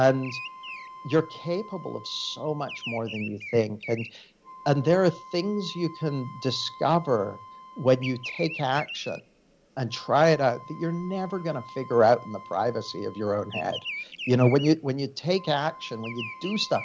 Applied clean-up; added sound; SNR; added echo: none; Bird vocalization, bird call, bird song + Wind instrument, woodwind instrument; 15 dB; none.